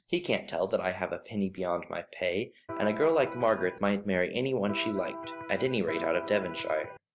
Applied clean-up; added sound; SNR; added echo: none; Electric guitar; 9 dB; none.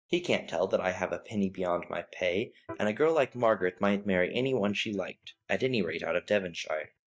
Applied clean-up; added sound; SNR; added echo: neural mask model DeepFilterNet 3.